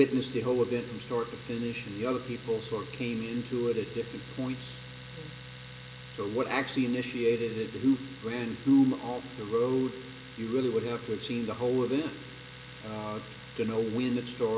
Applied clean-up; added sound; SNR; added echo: none; Domestic sounds, home sounds; 15 dB; reverberation time 1.6 s.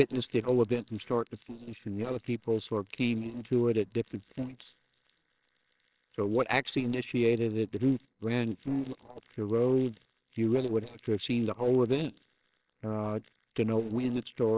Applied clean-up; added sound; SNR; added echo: neural separator model SepFormer WHAMR!.